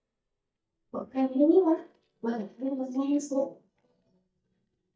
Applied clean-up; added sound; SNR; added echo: neural mask model DeepFilterNet 3.